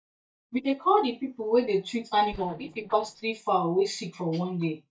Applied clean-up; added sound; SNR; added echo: neural mask model DeepFilterNet 3.